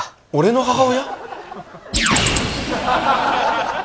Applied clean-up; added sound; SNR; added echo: none; none; none; none.